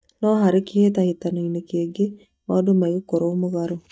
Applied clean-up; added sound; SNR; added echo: neural mask model DeepFilterNet 3.